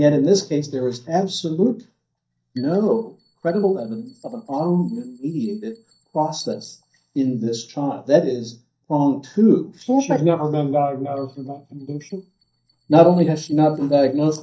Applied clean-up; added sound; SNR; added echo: neural mask model DeepFilterNet 3.